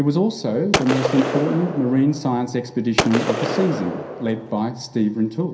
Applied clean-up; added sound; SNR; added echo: none; Gunshot, gunfire; 4 dB; reverberation time 0.3 s.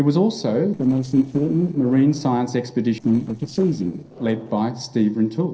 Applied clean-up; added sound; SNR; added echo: neural separator model SepFormer DNS4.